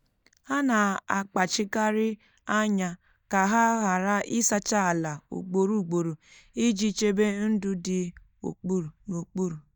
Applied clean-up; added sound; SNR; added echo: neural mask model DeepFilterNet 3.